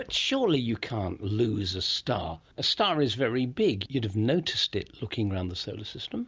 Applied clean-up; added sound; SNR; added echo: none; none; none; none.